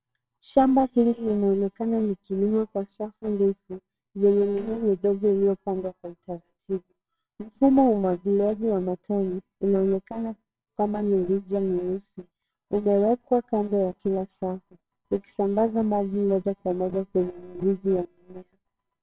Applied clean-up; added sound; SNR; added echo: neural separator model SepFormer WHAMR!.